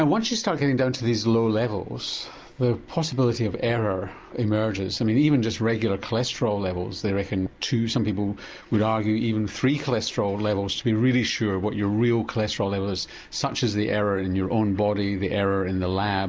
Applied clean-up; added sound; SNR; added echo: none; none; none; none.